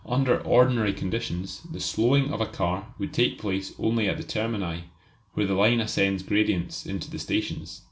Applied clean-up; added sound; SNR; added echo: none; none; none; none.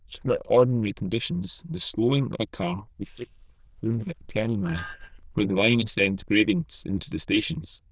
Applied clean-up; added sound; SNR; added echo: neural diffusion model UNIVERSE++.